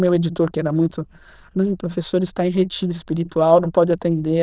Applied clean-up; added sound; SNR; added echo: neural diffusion model UNIVERSE++.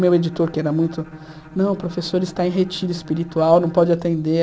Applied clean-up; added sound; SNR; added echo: none; Bowed string instrument; 20 dB; none.